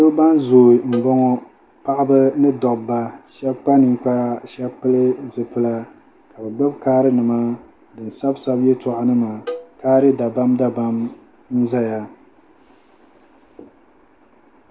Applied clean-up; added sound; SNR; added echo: none; Cowbell; 17 dB; none.